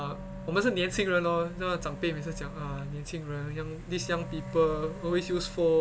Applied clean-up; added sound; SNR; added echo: none; Wind instrument, woodwind instrument; 15 dB; none.